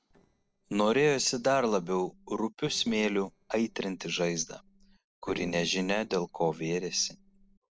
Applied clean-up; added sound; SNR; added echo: neural separator model SepFormer DNS4.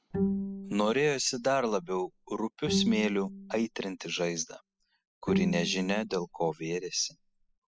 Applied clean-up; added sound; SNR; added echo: classical method spectral subtraction.